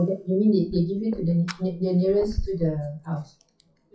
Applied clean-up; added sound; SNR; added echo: classical method WPE with log-MMSE.